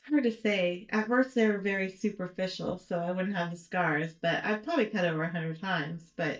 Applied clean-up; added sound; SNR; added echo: neural mask model DeepFilterNet 3.